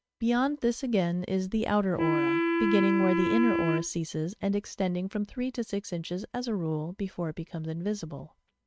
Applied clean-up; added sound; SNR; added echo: neural mask model RNNoise.